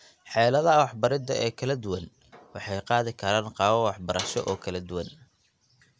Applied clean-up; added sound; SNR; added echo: none; none; none; none.